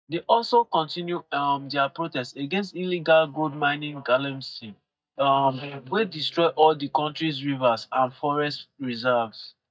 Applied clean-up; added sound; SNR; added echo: neural mask model DeepFilterNet 3.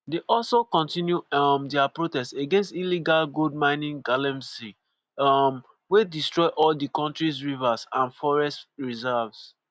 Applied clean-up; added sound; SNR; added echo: none; none; none; none.